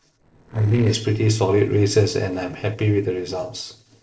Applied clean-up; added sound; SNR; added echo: neural separator model SepFormer DNS4.